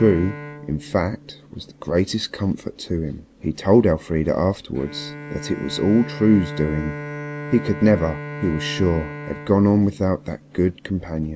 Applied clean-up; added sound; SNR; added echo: none; Bowed string instrument; 13 dB; none.